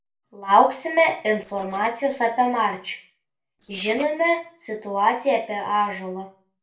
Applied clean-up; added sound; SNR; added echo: neural separator model SepFormer DNS4.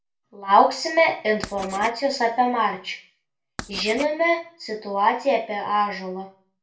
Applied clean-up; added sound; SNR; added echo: none; Writing; 15 dB; reverberation time 0.3 s.